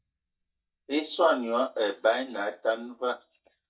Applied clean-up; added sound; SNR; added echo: neural mask model DeepFilterNet 3.